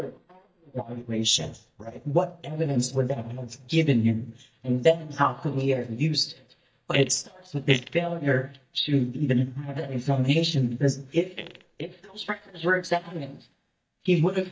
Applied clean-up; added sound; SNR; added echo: neural mask model DeepFilterNet 3.